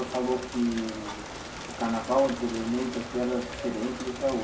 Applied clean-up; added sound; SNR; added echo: none; Rain; 11 dB; reverberation time 0.8 s.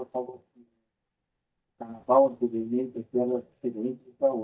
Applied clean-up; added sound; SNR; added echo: neural mask model DeepFilterNet 3.